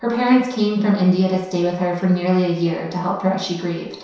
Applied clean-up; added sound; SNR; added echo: none; none; none; reverberation time 0.7 s.